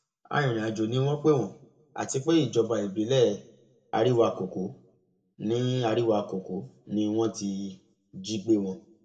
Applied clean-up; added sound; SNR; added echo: none; none; none; reverberation time 0.5 s.